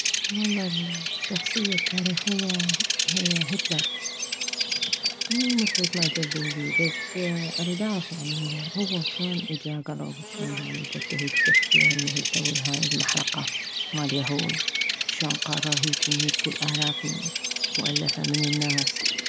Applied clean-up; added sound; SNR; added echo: none; Bird vocalization, bird call, bird song; -3 dB; none.